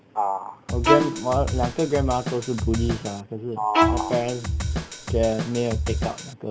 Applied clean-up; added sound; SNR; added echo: none; Bowed string instrument + Drum kit; 0 dB; none.